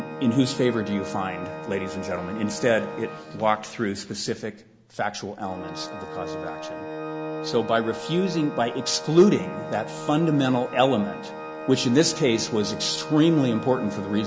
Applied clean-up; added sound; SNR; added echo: none; Organ; 10 dB; none.